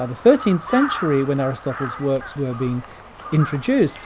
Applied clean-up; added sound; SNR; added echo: none; Crow; 12 dB; none.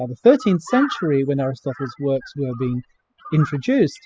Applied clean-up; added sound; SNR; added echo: classical method spectral subtraction.